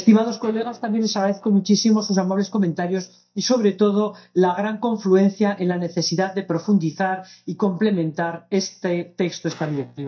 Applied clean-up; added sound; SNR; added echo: neural mask model DeepFilterNet 3.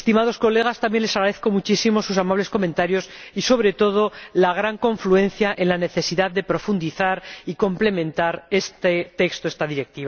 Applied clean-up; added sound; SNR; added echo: none; none; none; none.